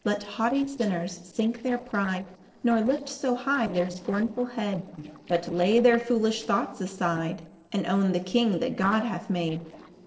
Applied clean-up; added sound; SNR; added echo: neural separator model SepFormer DNS4.